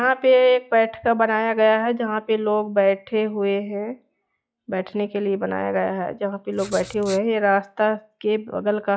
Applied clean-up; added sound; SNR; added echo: classical method log-MMSE.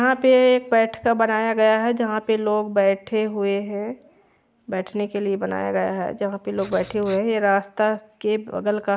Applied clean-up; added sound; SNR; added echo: none; Writing; 18 dB; none.